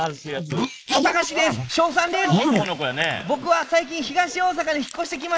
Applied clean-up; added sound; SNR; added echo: neural mask model Resemble Enhance denoiser.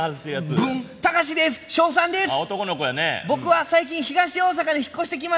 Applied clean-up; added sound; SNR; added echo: none; none; none; none.